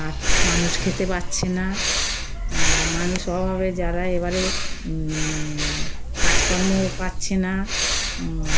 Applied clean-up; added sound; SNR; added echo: none; Breathing; -4 dB; none.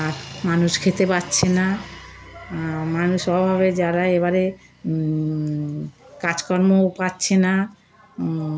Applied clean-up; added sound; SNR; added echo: none; none; none; none.